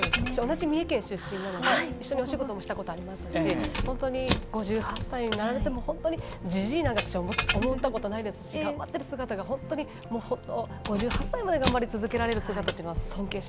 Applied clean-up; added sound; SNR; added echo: none; Keys jangling; 5 dB; none.